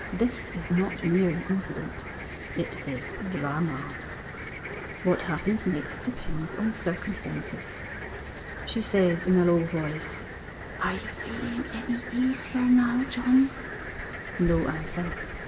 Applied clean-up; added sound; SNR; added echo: none; Cricket; 5 dB; reverberation time 1.4 s.